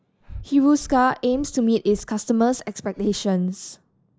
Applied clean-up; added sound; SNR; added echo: neural mask model Resemble Enhance denoiser.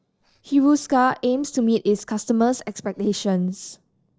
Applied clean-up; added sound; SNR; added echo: neural separator model SepFormer DNS4.